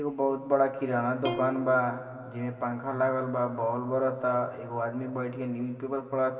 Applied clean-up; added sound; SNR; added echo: none; Plucked string instrument; 14 dB; reverberation time 2.3 s.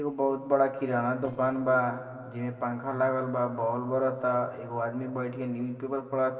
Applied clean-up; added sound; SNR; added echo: neural separator model SepFormer DNS4.